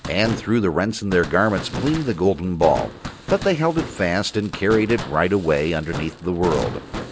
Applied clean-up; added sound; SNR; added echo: none; Fireworks; 11 dB; none.